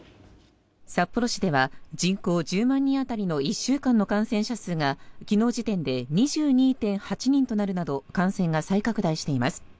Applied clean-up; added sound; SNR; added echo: none; none; none; none.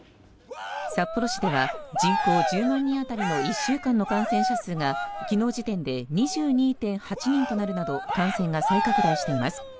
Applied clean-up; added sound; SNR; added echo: none; Cheering; 3 dB; none.